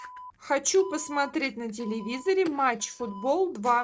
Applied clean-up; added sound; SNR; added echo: neural mask model RNNoise.